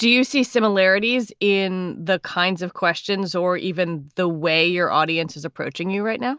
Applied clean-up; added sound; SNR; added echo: none; none; none; none.